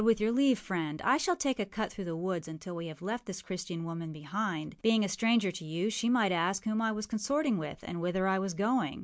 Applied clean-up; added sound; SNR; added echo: none; none; none; none.